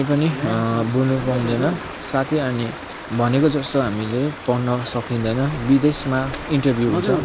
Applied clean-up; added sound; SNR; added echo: none; Stream; 15 dB; none.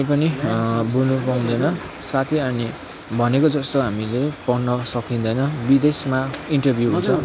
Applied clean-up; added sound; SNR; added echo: none; none; none; none.